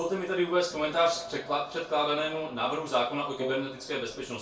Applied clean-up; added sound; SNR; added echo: none; Wind instrument, woodwind instrument; 8 dB; reverberation time 0.2 s.